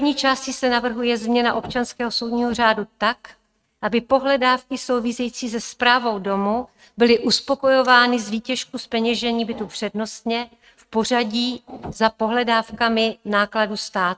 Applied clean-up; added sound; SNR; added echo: neural mask model RNNoise.